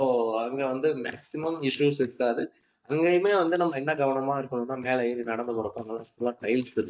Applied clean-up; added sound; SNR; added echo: neural mask model DeepFilterNet 3.